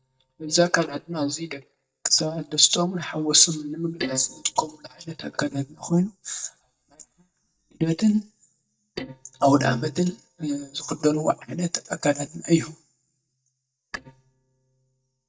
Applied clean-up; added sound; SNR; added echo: neural mask model DeepFilterNet 3.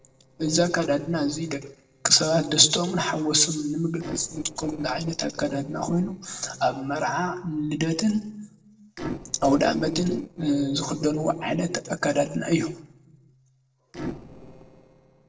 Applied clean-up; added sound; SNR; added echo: neural separator model SepFormer DNS4.